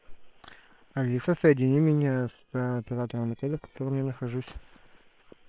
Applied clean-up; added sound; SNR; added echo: neural separator model SepFormer WHAM!.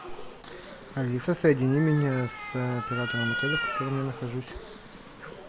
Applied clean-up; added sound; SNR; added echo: none; Cat; 8 dB; none.